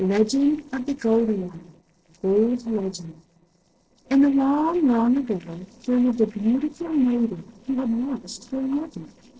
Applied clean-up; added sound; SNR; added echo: neural separator model SepFormer DNS4.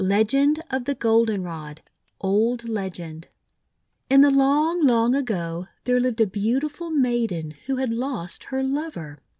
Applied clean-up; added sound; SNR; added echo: none; none; none; none.